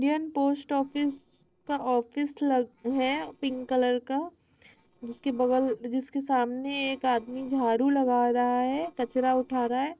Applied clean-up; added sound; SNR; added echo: neural separator model SepFormer DNS4.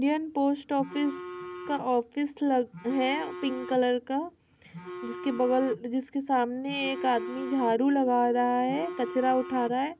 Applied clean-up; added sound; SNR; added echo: none; Telephone; 14 dB; none.